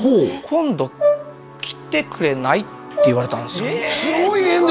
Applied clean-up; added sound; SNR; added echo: none; Brass instrument; 4 dB; none.